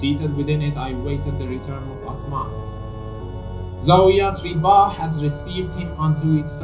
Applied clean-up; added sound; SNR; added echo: none; Organ; 9 dB; reverberation time 0.5 s.